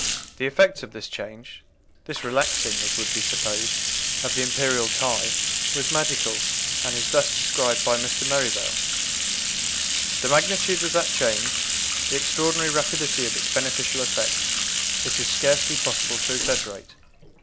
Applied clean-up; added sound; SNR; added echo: none; Bathtub (filling or washing); -3 dB; none.